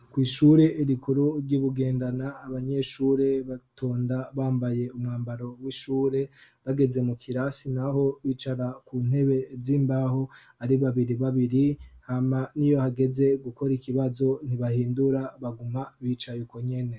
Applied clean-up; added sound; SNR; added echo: none; none; none; none.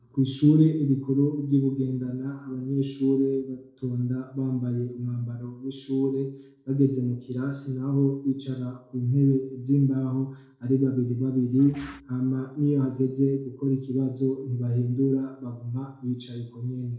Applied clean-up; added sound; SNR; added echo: neural separator model SepFormer DNS4.